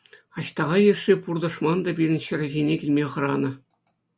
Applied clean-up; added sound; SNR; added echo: none; none; none; none.